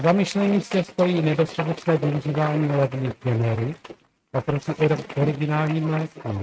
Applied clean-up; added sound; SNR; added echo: neural mask model RNNoise.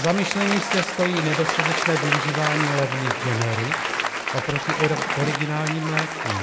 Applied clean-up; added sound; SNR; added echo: none; Applause; 0 dB; none.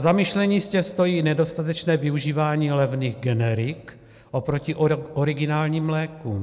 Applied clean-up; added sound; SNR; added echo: none; none; none; none.